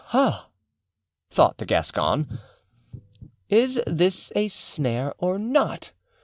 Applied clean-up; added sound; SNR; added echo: neural mask model DeepFilterNet 3.